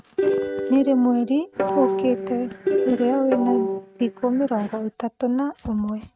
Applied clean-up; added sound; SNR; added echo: neural mask model RNNoise.